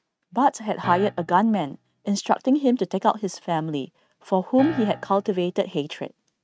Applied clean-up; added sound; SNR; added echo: neural mask model RNNoise.